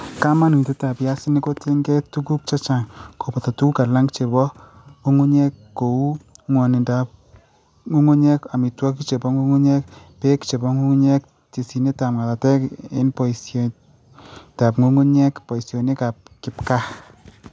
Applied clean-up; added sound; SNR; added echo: none; none; none; none.